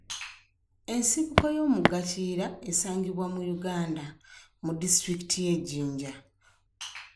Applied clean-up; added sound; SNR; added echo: none; Walk, footsteps; -4 dB; none.